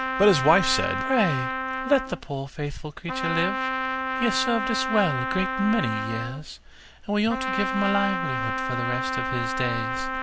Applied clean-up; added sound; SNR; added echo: none; Trumpet; 2 dB; none.